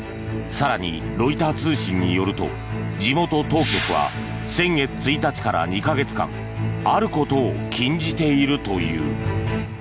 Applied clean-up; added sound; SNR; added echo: none; none; none; none.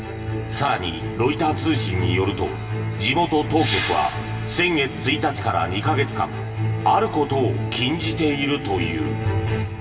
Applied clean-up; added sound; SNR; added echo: none; none; none; reverberation time 2.0 s.